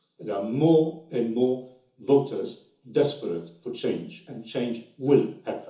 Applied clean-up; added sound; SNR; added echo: none; none; none; reverberation time 0.6 s.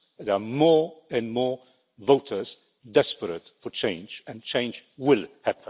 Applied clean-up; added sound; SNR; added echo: none; none; none; none.